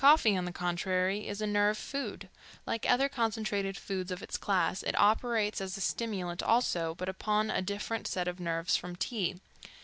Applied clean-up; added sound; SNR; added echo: none; none; none; none.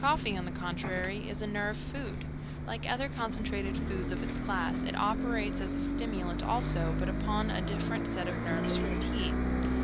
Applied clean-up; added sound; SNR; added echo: none; Bus; -3 dB; none.